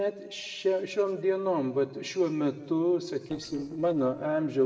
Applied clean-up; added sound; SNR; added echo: neural separator model SepFormer DNS4.